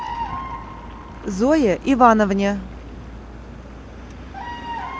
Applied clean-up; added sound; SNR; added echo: none; Bird vocalization, bird call, bird song; 13 dB; none.